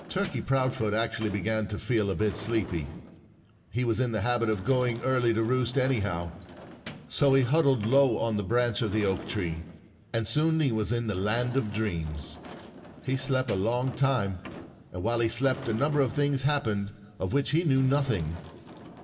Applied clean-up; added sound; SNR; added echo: none; Sliding door / Slam; 17 dB; reverberation time 1.2 s.